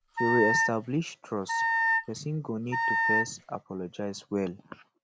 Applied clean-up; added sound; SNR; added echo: none; Wind instrument, woodwind instrument; -4 dB; none.